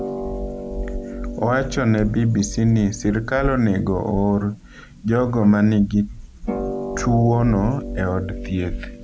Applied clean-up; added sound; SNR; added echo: none; Harp; 9 dB; none.